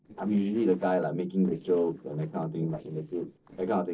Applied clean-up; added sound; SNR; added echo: neural separator model SepFormer DNS4.